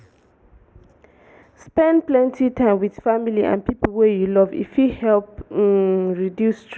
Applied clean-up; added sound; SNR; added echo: none; none; none; none.